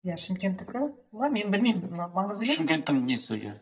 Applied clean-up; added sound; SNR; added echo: neural mask model DeepFilterNet 3.